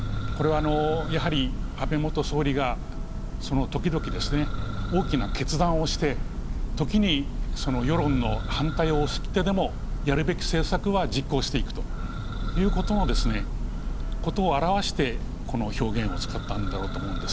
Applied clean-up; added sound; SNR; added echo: none; Church bell; 1 dB; none.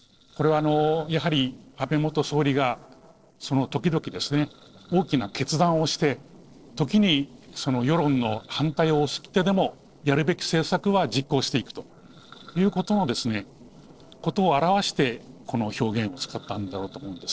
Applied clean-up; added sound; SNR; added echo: neural separator model SepFormer DNS4.